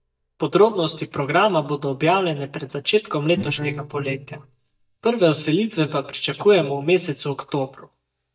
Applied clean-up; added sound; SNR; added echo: neural mask model DeepFilterNet 3.